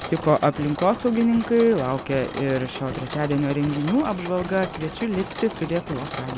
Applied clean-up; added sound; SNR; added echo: none; Mechanisms; 10 dB; none.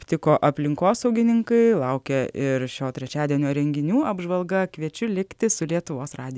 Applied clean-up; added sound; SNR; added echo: none; none; none; none.